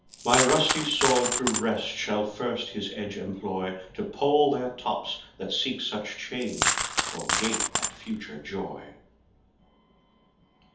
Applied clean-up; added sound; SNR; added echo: none; Coin (dropping); -1 dB; reverberation time 0.6 s.